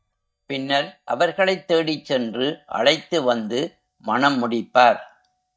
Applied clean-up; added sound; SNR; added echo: neural mask model DeepFilterNet 3.